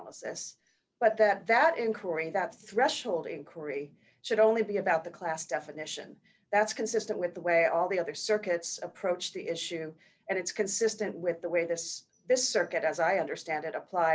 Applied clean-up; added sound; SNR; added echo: none; none; none; none.